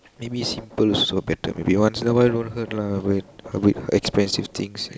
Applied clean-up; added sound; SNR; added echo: none; none; none; none.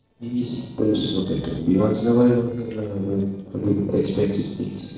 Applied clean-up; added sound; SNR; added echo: neural separator model SepFormer DNS4.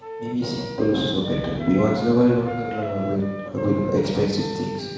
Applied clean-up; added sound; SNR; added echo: none; Wind instrument, woodwind instrument; 10 dB; reverberation time 1.1 s.